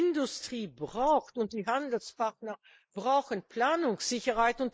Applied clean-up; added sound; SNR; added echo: neural mask model Resemble Enhance denoiser.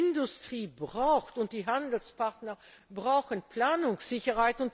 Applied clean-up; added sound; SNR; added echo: none; none; none; none.